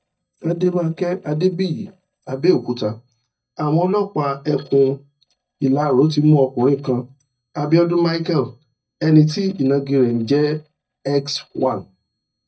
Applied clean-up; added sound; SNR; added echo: neural mask model DeepFilterNet 3.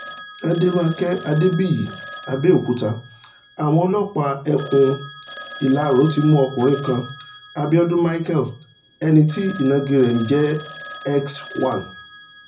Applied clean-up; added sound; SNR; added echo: none; Telephone; 12 dB; reverberation time 0.4 s.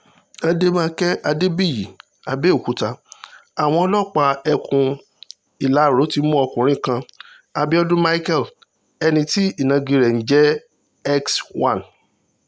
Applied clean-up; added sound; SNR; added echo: none; none; none; none.